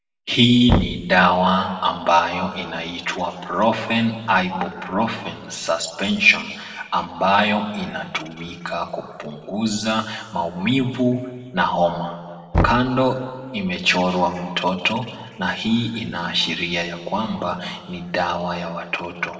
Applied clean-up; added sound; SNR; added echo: none; Knock; 9 dB; reverberation time 1.8 s.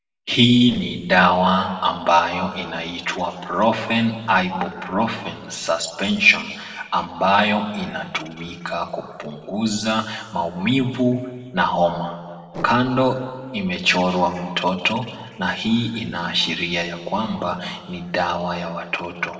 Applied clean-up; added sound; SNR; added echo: neural separator model SepFormer DNS4.